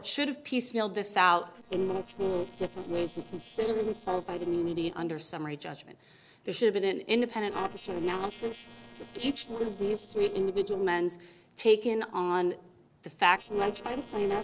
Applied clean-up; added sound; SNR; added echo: neural separator model SepFormer DNS4.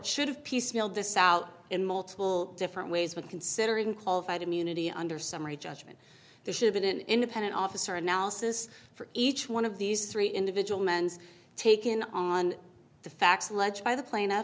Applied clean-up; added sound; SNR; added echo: none; none; none; none.